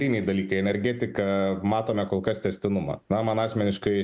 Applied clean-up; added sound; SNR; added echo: none; none; none; none.